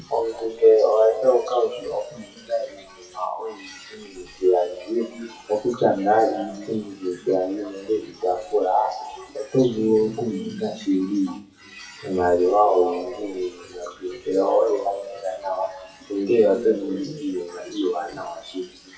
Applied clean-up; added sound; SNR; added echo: classical method WPE with log-MMSE.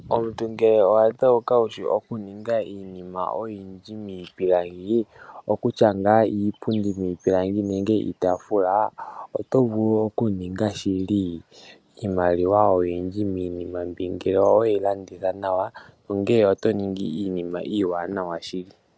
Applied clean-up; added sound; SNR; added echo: none; none; none; none.